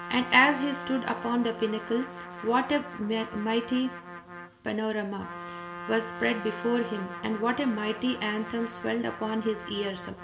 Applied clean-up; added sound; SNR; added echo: none; Trumpet; 11 dB; reverberation time 2.0 s.